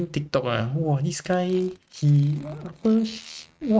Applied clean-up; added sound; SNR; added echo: neural mask model RNNoise.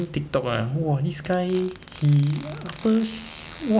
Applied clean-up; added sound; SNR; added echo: none; Fart; 19 dB; none.